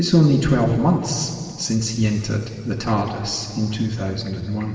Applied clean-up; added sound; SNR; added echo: none; none; none; reverberation time 2.3 s.